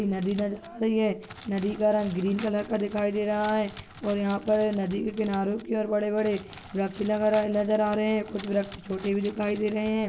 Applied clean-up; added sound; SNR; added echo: none; Crackle; 16 dB; none.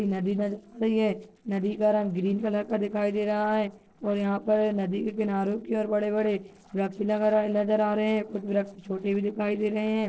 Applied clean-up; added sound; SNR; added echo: neural separator model SepFormer DNS4.